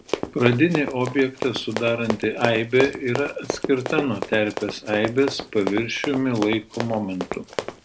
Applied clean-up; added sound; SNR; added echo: none; Run; 8 dB; none.